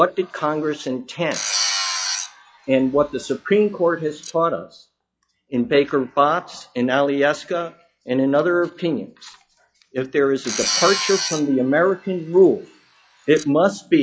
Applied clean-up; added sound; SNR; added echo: classical method log-MMSE.